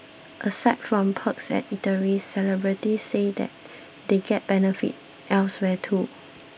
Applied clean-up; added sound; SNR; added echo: none; none; none; none.